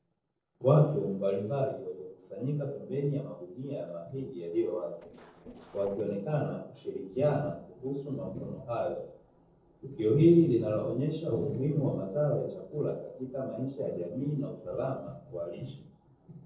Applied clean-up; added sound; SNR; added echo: neural separator model SepFormer DNS4.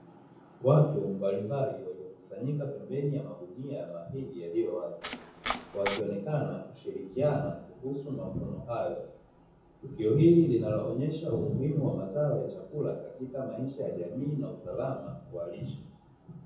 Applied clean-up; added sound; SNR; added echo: none; Domestic sounds, home sounds; 6 dB; reverberation time 0.7 s.